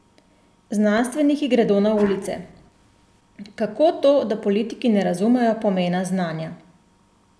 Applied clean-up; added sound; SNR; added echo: none; Sneeze; 18 dB; none.